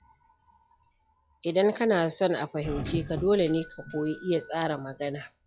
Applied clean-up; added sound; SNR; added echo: classical method log-MMSE.